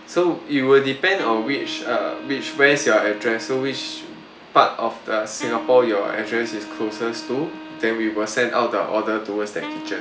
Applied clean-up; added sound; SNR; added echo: none; Wind instrument, woodwind instrument; 15 dB; none.